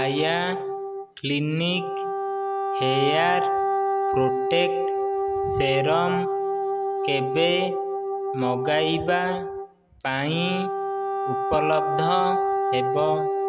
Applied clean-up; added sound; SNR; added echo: none; Wind instrument, woodwind instrument; -1 dB; none.